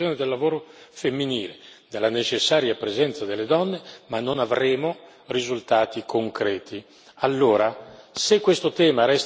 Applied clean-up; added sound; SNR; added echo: none; none; none; none.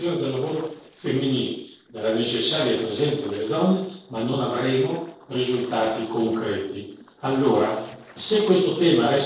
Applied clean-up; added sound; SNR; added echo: neural separator model SepFormer DNS4.